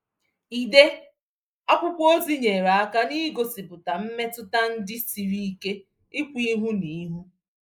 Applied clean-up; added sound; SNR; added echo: neural mask model Resemble Enhance denoiser.